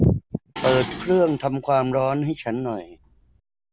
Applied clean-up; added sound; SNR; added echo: none; Dishes, pots, and pans; 12 dB; none.